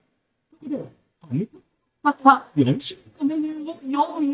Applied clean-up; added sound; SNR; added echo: neural mask model DeepFilterNet 3.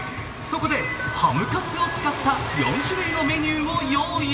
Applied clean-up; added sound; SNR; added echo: none; Truck; 9 dB; reverberation time 2.3 s.